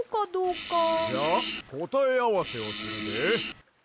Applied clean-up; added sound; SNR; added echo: none; Fart; 5 dB; none.